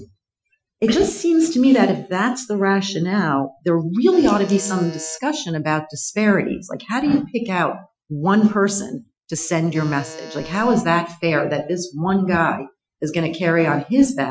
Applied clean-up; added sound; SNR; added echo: classical method Wiener filter.